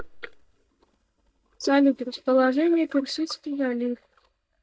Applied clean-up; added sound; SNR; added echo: neural mask model DeepFilterNet 3.